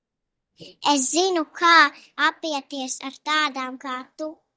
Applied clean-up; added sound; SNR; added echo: neural mask model DeepFilterNet 3.